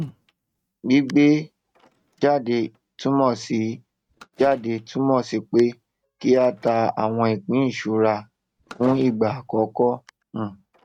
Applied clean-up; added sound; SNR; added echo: neural mask model RNNoise.